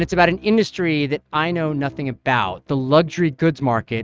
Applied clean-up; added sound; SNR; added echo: neural mask model RNNoise.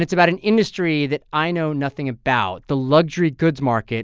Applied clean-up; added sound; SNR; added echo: none; none; none; none.